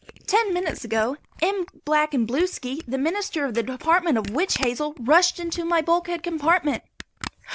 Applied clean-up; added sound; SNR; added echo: none; Camera; 18 dB; none.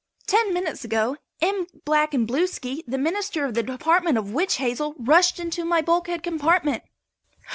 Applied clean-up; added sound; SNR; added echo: none; none; none; none.